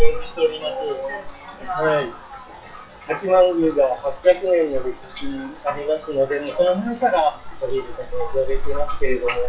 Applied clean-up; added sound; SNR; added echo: classical method WPE with log-MMSE.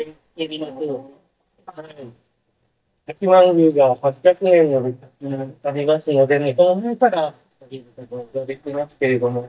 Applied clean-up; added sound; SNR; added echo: neural mask model DeepFilterNet 3.